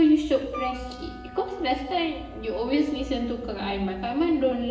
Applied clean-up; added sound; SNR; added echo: none; Wind instrument, woodwind instrument; 17 dB; reverberation time 0.9 s.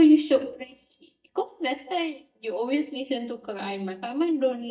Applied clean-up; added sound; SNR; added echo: neural mask model DeepFilterNet 3.